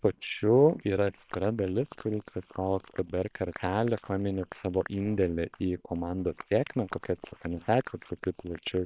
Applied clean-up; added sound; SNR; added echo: neural separator model SepFormer WHAM!.